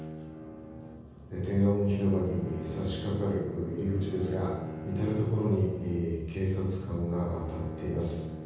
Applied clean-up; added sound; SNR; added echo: none; Bowed string instrument; 11 dB; reverberation time 1.3 s.